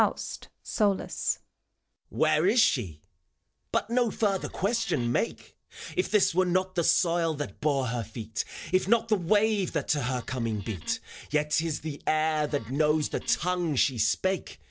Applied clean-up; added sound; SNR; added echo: neural separator model SepFormer DNS4.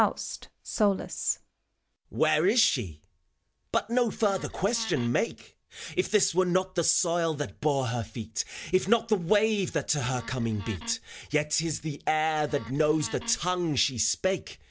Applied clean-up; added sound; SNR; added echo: none; Wood; 17 dB; none.